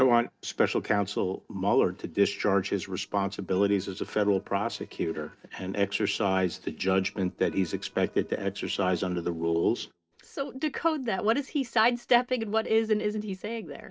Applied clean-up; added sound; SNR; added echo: neural separator model SepFormer DNS4.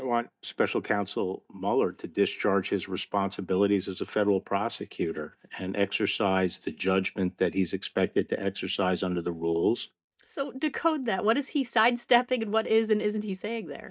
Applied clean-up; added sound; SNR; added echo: neural mask model DeepFilterNet 3.